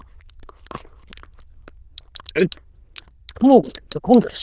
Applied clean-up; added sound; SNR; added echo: neural diffusion model UNIVERSE++.